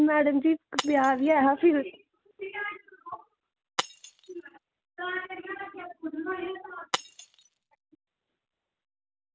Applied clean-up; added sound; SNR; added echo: none; Shatter; 13 dB; none.